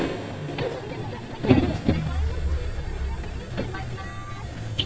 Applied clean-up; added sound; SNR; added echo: neural mask model DeepFilterNet 3.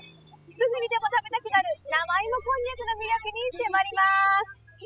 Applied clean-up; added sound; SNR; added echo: classical method spectral subtraction.